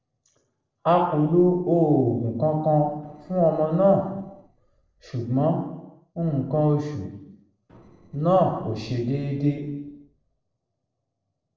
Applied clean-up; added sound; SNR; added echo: neural separator model SepFormer DNS4.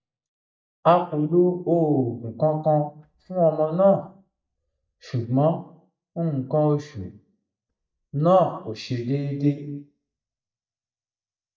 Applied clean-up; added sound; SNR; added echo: neural mask model DeepFilterNet 3.